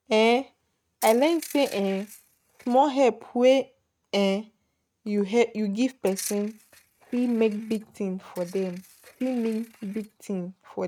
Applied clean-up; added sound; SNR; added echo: neural mask model RNNoise.